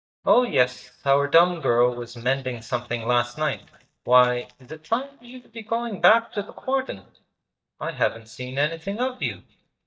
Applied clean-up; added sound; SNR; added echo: neural mask model DeepFilterNet 3.